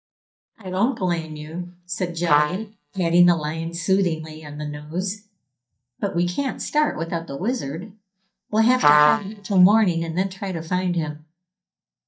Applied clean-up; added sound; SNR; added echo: neural mask model DeepFilterNet 3.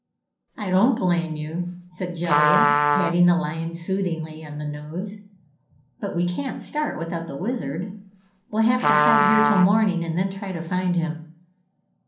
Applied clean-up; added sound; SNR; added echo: none; Trumpet; 0 dB; reverberation time 0.6 s.